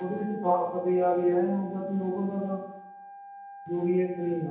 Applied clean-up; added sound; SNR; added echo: none; Wind instrument, woodwind instrument; 16 dB; reverberation time 0.9 s.